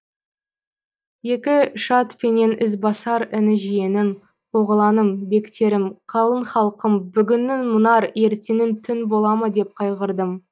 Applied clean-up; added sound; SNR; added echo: neural mask model DeepFilterNet 3.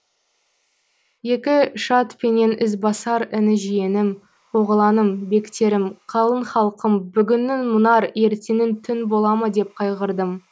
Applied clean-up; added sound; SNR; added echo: neural mask model Resemble Enhance denoiser.